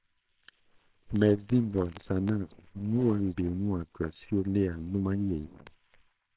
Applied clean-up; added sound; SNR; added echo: neural separator model SepFormer WHAMR!.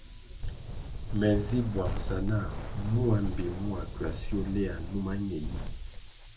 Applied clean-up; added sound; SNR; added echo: none; Wind; 3 dB; reverberation time 0.2 s.